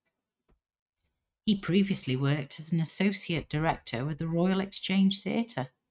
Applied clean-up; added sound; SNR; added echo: neural mask model RNNoise.